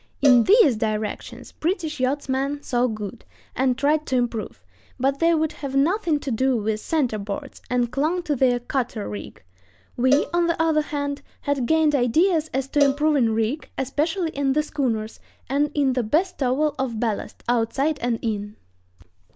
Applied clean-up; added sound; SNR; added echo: none; Cowbell; 11 dB; none.